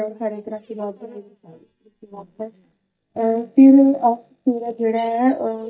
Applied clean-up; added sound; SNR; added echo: neural mask model DeepFilterNet 3.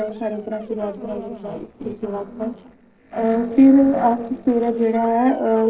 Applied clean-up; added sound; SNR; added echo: neural separator model SepFormer DNS4.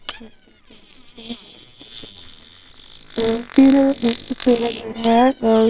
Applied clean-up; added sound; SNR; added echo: neural separator model SepFormer WHAMR!.